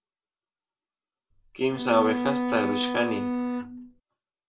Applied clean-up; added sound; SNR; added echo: none; Bowed string instrument; 0 dB; reverberation time 0.2 s.